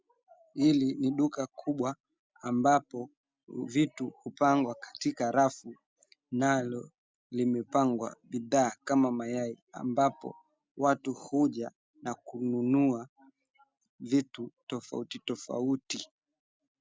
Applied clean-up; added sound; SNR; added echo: none; none; none; none.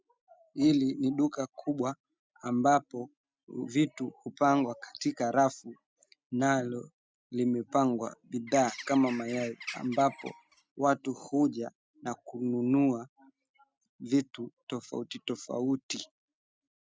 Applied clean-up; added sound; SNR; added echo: neural mask model RNNoise.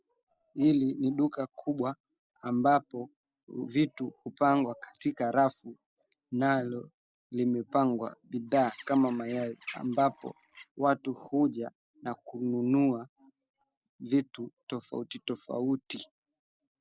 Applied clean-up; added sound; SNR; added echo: neural separator model SepFormer DNS4.